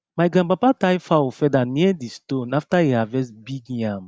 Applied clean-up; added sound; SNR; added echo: none; none; none; none.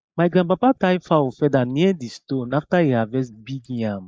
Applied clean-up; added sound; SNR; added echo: neural mask model Resemble Enhance denoiser.